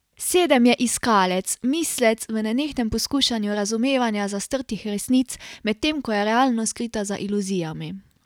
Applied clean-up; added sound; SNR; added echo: none; none; none; none.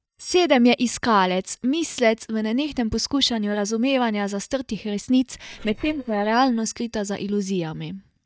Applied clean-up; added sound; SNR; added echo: neural mask model DeepFilterNet 3.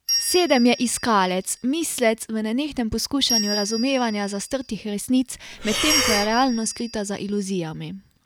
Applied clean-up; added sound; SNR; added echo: none; Bell + Breathing; 6 dB; none.